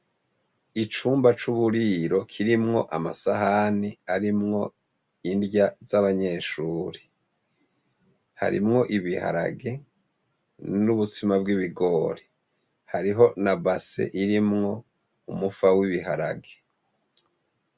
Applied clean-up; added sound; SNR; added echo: none; none; none; none.